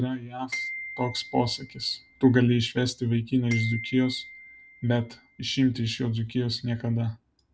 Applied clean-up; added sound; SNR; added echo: none; Glockenspiel; 13 dB; none.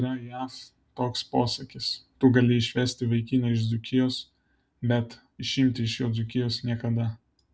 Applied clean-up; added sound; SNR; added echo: none; none; none; none.